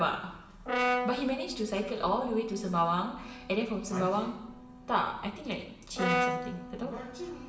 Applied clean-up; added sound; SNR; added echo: none; Brass instrument; 4 dB; reverberation time 0.8 s.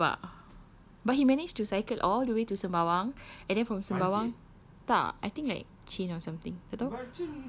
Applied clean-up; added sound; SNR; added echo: none; none; none; none.